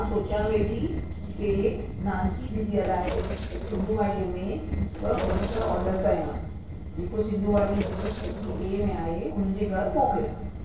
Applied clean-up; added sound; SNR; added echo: neural separator model SepFormer DNS4.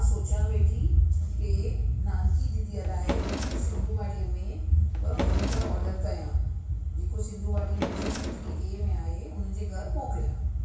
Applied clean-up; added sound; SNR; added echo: none; Drawer open or close; 9 dB; reverberation time 0.6 s.